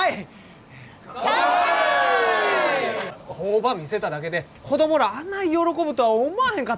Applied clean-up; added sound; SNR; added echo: none; none; none; none.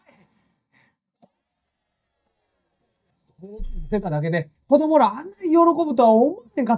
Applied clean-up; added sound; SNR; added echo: neural mask model DeepFilterNet 3.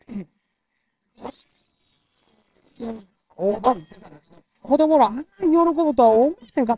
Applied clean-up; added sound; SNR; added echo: neural separator model SepFormer WHAMR!.